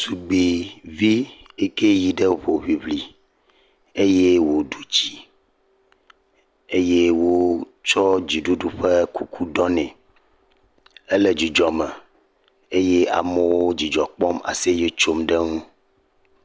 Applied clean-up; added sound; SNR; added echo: none; none; none; none.